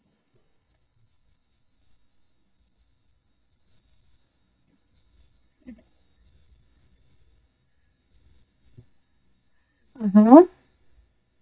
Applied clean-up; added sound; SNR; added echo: neural mask model DeepFilterNet 3.